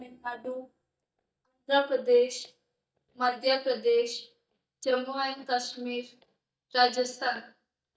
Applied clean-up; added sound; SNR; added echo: neural mask model DeepFilterNet 3.